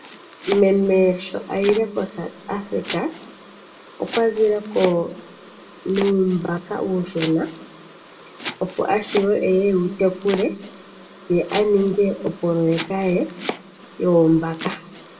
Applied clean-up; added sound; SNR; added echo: none; Domestic sounds, home sounds; 14 dB; reverberation time 1.0 s.